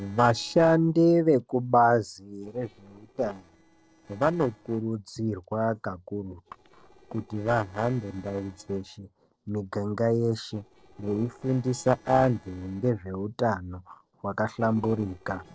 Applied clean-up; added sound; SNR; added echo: neural separator model SepFormer DNS4.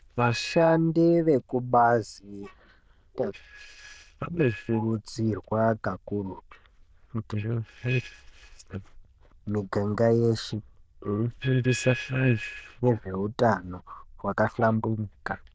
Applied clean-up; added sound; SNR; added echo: neural diffusion model UNIVERSE++.